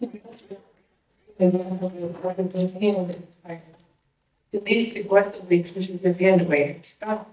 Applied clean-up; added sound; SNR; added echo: neural mask model DeepFilterNet 3.